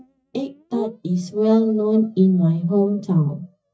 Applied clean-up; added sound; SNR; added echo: neural mask model DeepFilterNet 3.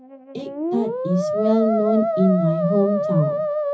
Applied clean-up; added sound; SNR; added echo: classical method WPE with log-MMSE.